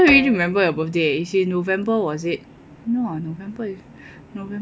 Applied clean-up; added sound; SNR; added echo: none; Bowed string instrument; 15 dB; none.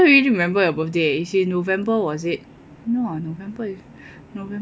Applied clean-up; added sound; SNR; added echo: none; none; none; none.